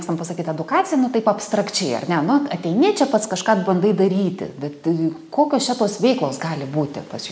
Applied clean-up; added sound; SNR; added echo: none; none; none; none.